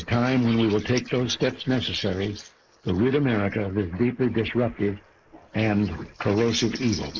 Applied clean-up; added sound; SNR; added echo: neural mask model Resemble Enhance denoiser.